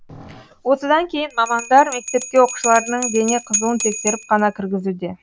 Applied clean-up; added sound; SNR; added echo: none; Bell; 10 dB; none.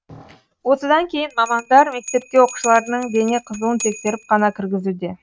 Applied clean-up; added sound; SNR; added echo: neural mask model RNNoise.